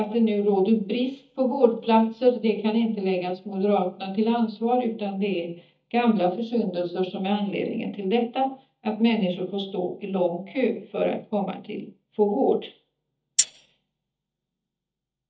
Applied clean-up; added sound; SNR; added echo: neural mask model DeepFilterNet 3.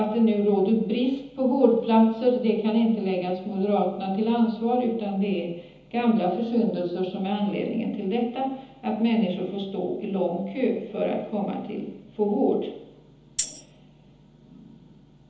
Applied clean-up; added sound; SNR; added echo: none; Tambourine; 11 dB; reverberation time 1.3 s.